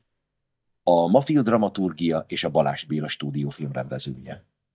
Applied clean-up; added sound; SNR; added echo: neural mask model DeepFilterNet 3.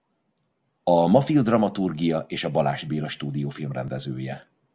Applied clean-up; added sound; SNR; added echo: none; none; none; none.